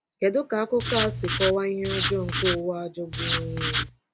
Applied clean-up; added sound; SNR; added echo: none; Writing; 2 dB; none.